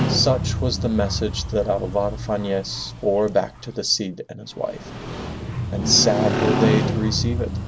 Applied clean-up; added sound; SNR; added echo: none; Motorcycle; 2 dB; none.